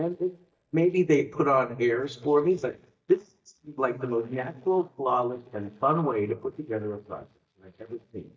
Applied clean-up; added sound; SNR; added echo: neural mask model DeepFilterNet 3.